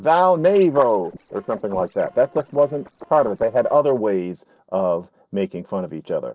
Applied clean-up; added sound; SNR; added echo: neural separator model SepFormer DNS4.